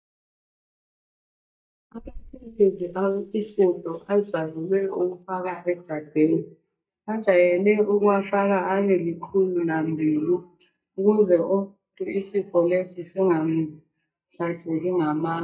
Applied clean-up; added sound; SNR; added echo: neural mask model DeepFilterNet 3.